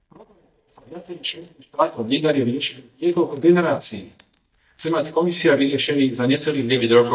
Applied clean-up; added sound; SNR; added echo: neural mask model DeepFilterNet 3.